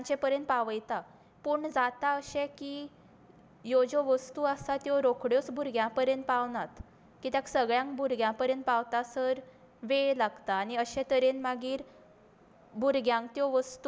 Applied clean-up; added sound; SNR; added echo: none; none; none; none.